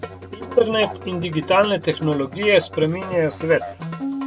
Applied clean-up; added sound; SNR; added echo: none; Musical instrument; 11 dB; none.